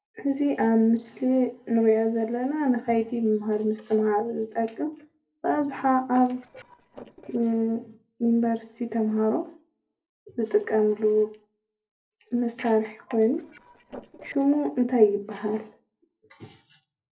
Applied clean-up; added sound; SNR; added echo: neural separator model SepFormer DNS4.